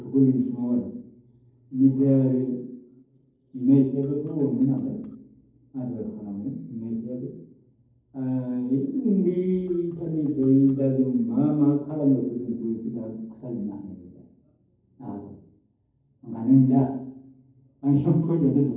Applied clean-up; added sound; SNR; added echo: neural separator model SepFormer DNS4.